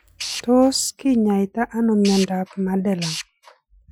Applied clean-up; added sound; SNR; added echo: classical method Wiener filter.